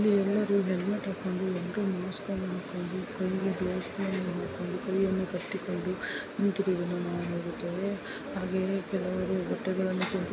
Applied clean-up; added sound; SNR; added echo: none; none; none; none.